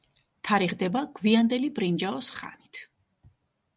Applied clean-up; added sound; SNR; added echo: none; none; none; none.